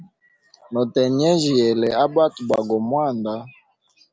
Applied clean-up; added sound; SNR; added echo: none; none; none; none.